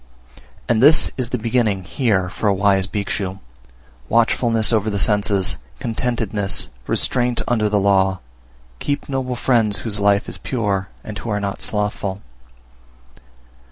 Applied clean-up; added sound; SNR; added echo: none; none; none; none.